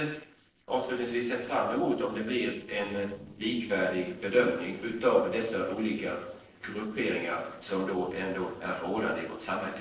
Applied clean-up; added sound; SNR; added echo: neural separator model SepFormer DNS4.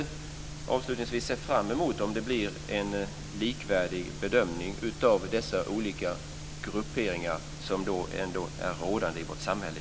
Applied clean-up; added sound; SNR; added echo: none; none; none; none.